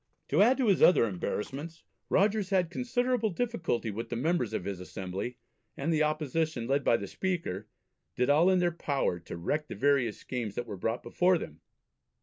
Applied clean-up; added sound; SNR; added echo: none; none; none; none.